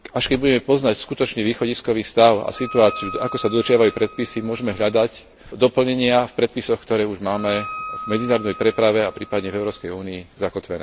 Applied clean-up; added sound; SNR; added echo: none; Wind instrument, woodwind instrument; 15 dB; none.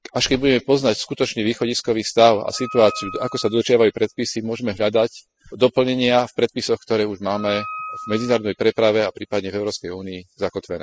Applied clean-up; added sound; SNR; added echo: classical method spectral subtraction.